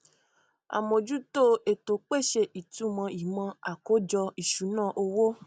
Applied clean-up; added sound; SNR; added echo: none; none; none; none.